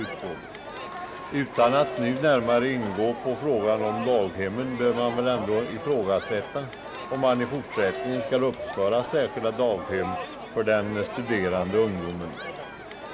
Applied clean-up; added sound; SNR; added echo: none; Crowd; 9 dB; none.